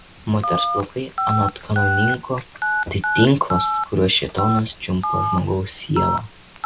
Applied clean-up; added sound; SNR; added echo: none; Telephone; 2 dB; none.